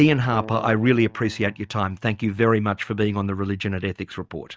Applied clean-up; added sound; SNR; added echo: neural mask model DeepFilterNet 3.